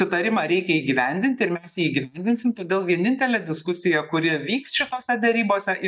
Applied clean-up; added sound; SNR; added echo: neural mask model DeepFilterNet 3.